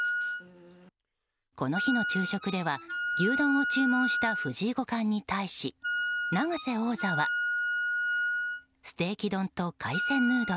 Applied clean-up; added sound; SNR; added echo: none; Wind instrument, woodwind instrument; 1 dB; none.